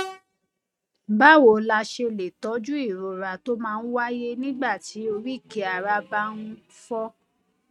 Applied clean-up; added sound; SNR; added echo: neural mask model RNNoise.